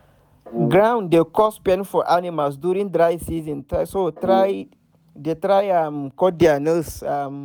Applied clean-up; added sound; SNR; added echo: none; Brass instrument; 10 dB; none.